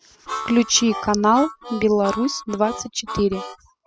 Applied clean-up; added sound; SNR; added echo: classical method spectral subtraction.